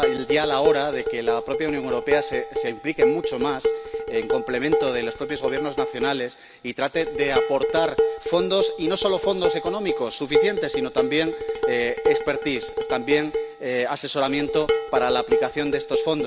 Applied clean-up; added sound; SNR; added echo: none; Dishes, pots, and pans; 0 dB; none.